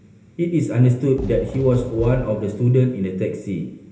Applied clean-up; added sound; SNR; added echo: none; Fireworks; 15 dB; reverberation time 1.0 s.